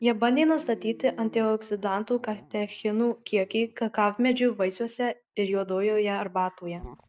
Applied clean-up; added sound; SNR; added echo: neural mask model DeepFilterNet 3.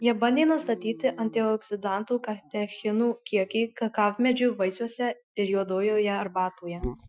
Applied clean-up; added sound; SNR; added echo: classical method Wiener filter.